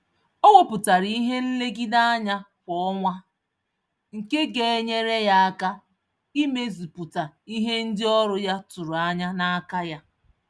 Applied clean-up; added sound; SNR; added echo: none; none; none; none.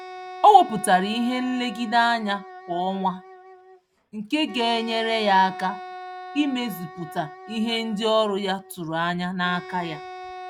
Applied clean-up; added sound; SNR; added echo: none; Wind instrument, woodwind instrument; 15 dB; none.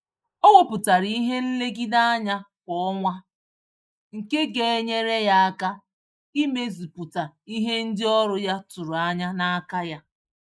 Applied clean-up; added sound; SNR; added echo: neural mask model Resemble Enhance denoiser.